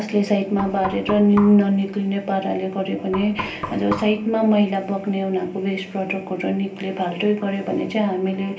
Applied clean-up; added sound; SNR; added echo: none; Knock; 13 dB; reverberation time 0.3 s.